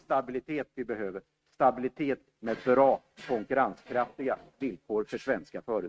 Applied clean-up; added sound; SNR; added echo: neural mask model RNNoise.